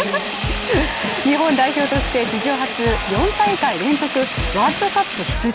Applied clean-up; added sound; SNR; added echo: none; Sink (filling or washing); 9 dB; none.